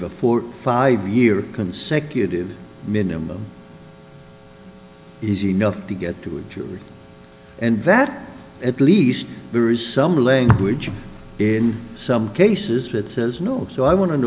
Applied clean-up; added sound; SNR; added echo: none; none; none; none.